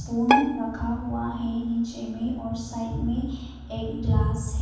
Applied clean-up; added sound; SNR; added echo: none; Bowed string instrument; 3 dB; reverberation time 1.2 s.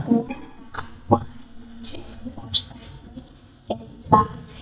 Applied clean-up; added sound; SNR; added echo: neural mask model DeepFilterNet 3.